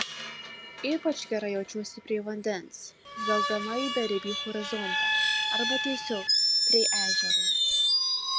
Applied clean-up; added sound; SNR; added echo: none; Screech; -4 dB; none.